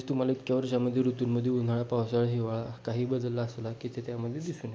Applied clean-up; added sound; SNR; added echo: none; none; none; none.